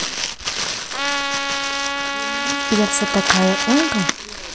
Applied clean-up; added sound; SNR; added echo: none; Crumpling, crinkling + Trumpet; -1 dB; none.